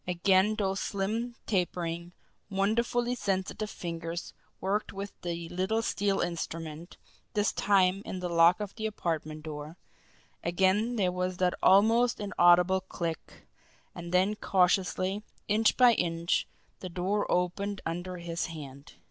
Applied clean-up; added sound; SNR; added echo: none; none; none; none.